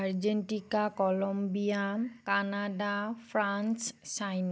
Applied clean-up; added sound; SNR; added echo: none; none; none; none.